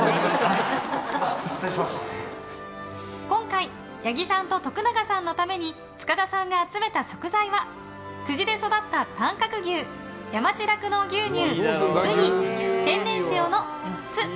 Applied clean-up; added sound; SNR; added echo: none; none; none; none.